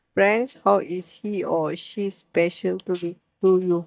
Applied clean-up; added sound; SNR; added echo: neural mask model DeepFilterNet 3.